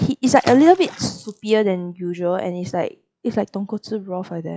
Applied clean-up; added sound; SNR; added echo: classical method log-MMSE.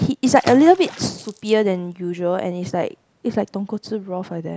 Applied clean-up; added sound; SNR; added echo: none; Water / Splash, splatter; 17 dB; none.